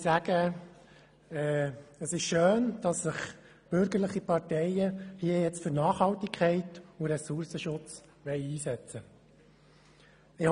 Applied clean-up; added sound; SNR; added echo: none; none; none; none.